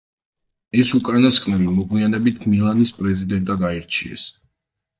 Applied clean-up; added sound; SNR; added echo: neural mask model DeepFilterNet 3.